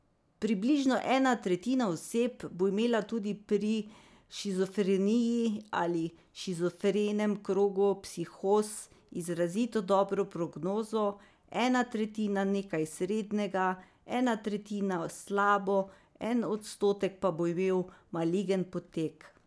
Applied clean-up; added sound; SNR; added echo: none; none; none; none.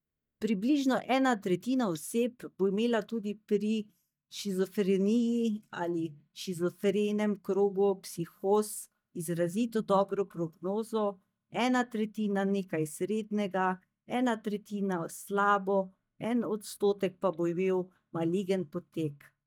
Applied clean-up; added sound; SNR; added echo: neural mask model DeepFilterNet 3.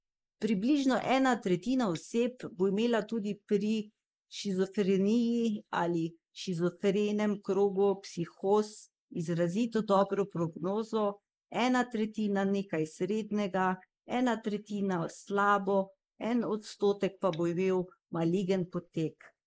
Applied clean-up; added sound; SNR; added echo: neural mask model Resemble Enhance denoiser.